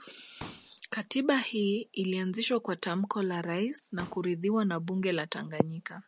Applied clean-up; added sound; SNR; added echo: none; Explosion; 18 dB; none.